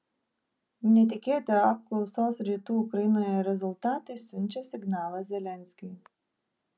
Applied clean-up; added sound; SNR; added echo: none; none; none; none.